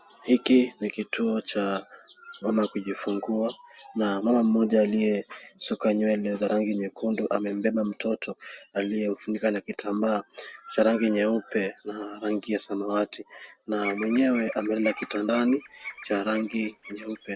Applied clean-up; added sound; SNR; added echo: none; Bird vocalization, bird call, bird song; 14 dB; none.